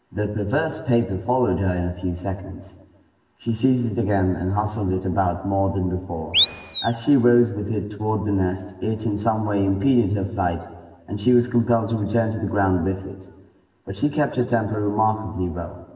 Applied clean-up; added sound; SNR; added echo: none; Animal; 0 dB; reverberation time 1.4 s.